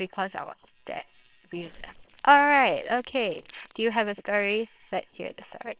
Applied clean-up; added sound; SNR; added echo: neural separator model SepFormer WHAMR!.